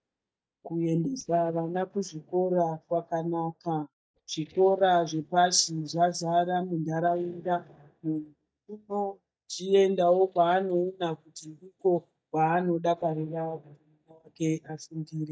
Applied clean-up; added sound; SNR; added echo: neural mask model DeepFilterNet 3.